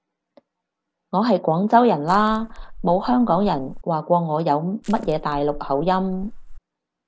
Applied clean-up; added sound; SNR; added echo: none; Crushing; 12 dB; none.